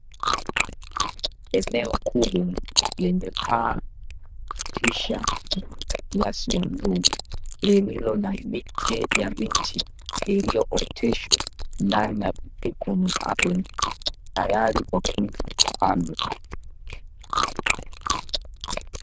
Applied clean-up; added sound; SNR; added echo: neural diffusion model UNIVERSE++.